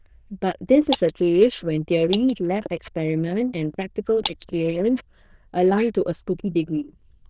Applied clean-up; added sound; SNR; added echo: neural diffusion model UNIVERSE++.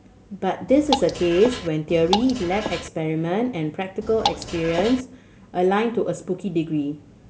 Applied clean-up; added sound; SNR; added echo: none; Drip / Water; 6 dB; none.